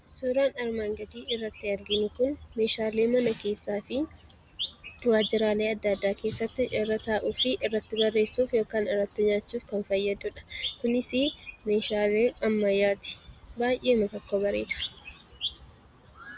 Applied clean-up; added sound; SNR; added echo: none; none; none; none.